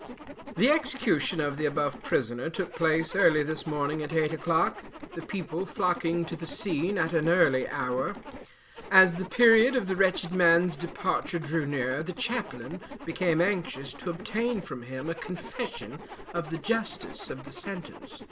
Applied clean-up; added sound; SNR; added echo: none; Zipper (clothing); 14 dB; none.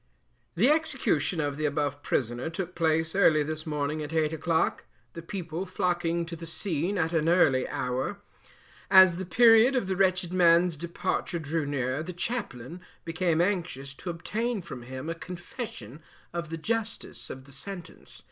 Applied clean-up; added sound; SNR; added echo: none; none; none; none.